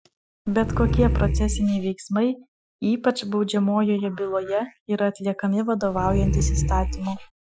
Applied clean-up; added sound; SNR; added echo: classical method Wiener filter.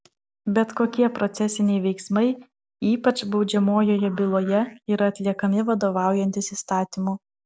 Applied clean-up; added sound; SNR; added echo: none; none; none; none.